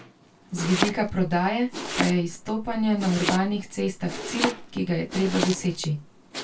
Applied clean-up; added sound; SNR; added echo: none; Domestic sounds, home sounds; 7 dB; reverberation time 0.2 s.